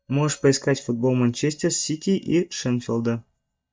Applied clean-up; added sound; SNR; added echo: neural mask model DeepFilterNet 3.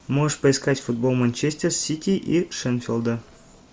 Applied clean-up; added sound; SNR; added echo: none; none; none; none.